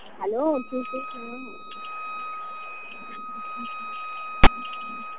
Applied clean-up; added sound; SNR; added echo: none; Wind instrument, woodwind instrument; 11 dB; none.